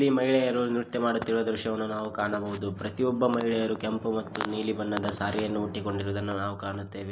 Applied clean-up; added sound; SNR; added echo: none; Drum; 19 dB; none.